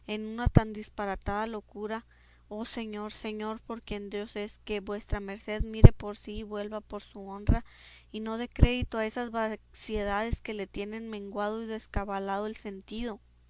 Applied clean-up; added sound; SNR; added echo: none; none; none; none.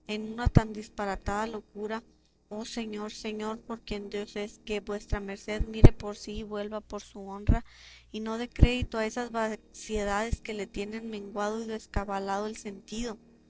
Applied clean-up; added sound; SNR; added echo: neural separator model SepFormer DNS4.